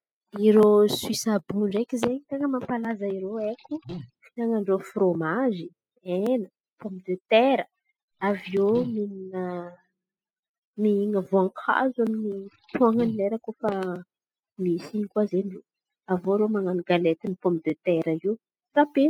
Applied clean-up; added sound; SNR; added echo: classical method spectral subtraction.